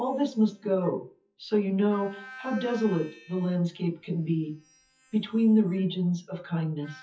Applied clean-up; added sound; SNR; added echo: classical method WPE with log-MMSE.